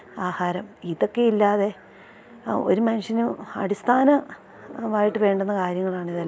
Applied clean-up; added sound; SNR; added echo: none; none; none; none.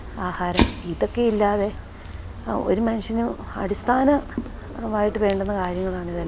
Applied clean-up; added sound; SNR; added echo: none; Fire; 7 dB; none.